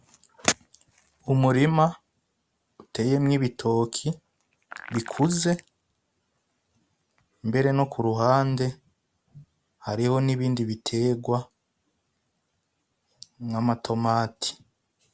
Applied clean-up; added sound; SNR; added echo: none; none; none; none.